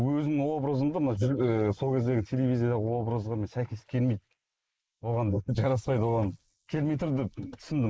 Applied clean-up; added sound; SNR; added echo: neural mask model Resemble Enhance denoiser.